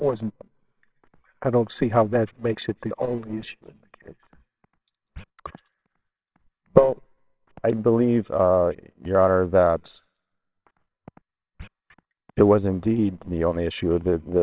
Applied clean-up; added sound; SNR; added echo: neural separator model SepFormer WHAMR!.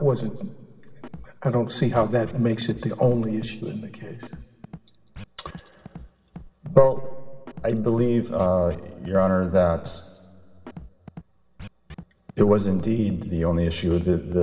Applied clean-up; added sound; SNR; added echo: none; Scratching (performance technique); 20 dB; reverberation time 2.4 s.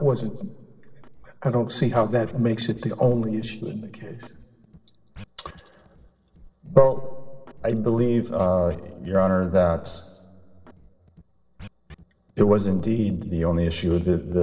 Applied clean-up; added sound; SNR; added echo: neural separator model SepFormer DNS4.